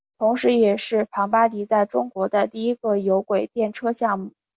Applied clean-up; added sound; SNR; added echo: none; none; none; none.